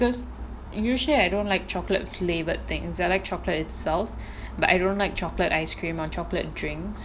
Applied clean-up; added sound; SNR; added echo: none; none; none; none.